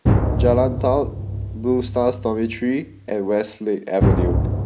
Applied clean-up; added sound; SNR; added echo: none; Drum; 0 dB; none.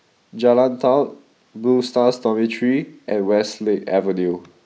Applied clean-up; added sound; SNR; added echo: none; none; none; none.